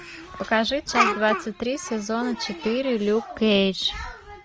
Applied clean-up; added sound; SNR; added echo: none; none; none; none.